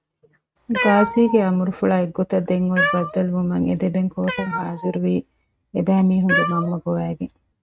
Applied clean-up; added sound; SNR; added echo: neural mask model RNNoise.